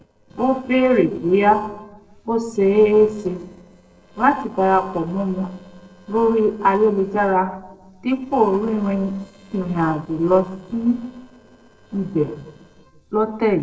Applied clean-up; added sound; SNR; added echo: neural separator model SepFormer DNS4.